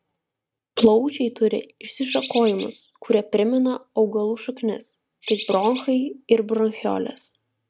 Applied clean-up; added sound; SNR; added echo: neural mask model RNNoise.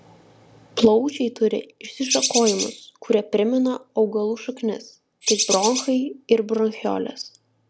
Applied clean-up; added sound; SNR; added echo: none; Bird; 2 dB; none.